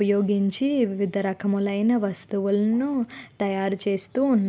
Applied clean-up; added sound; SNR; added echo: none; none; none; none.